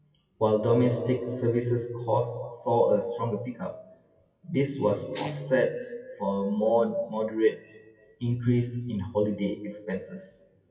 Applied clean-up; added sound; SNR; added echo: classical method WPE with log-MMSE.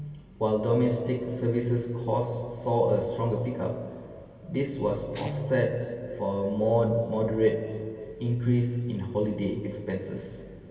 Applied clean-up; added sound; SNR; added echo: none; Guitar; 18 dB; reverberation time 2.6 s.